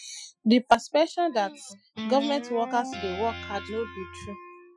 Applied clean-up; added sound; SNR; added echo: classical method Wiener filter.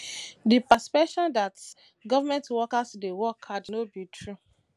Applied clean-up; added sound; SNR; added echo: none; none; none; none.